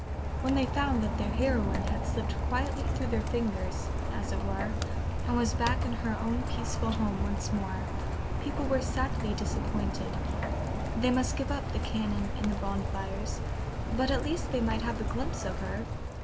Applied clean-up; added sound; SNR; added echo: none; Rain; -2 dB; none.